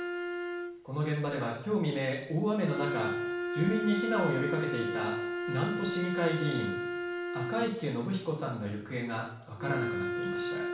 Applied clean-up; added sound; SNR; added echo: none; Wind instrument, woodwind instrument; 3 dB; reverberation time 0.7 s.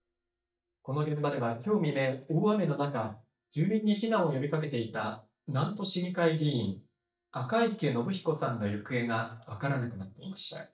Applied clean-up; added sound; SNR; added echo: neural mask model DeepFilterNet 3.